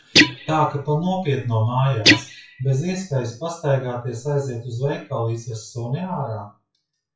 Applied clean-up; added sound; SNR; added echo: classical method WPE with log-MMSE.